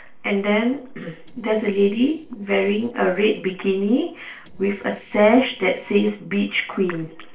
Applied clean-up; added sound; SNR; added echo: neural separator model SepFormer DNS4.